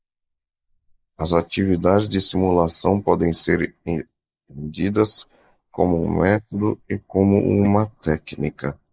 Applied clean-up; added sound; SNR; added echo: neural mask model Resemble Enhance denoiser.